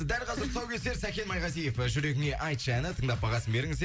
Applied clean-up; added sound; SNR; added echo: none; none; none; none.